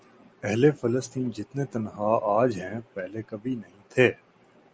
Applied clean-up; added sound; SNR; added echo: none; none; none; none.